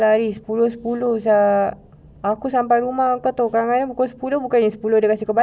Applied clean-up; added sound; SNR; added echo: none; none; none; none.